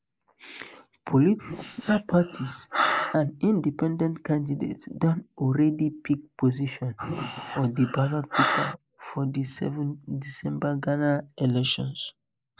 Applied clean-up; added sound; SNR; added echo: neural mask model Resemble Enhance denoiser.